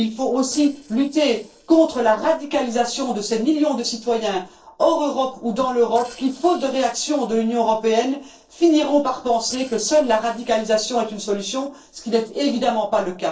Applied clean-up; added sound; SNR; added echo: neural separator model SepFormer DNS4.